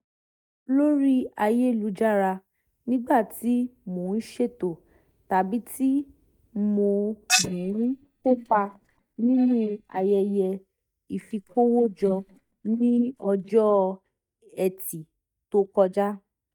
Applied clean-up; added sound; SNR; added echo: neural mask model DeepFilterNet 3.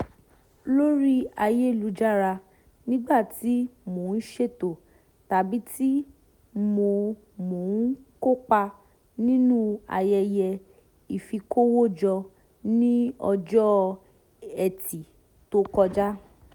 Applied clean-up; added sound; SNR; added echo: none; none; none; none.